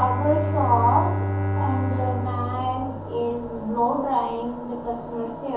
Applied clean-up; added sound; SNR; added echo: none; Bowed string instrument; 3 dB; reverberation time 0.6 s.